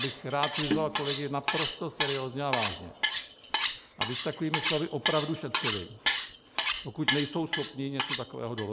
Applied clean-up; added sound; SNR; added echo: none; Cutlery, silverware; -3 dB; none.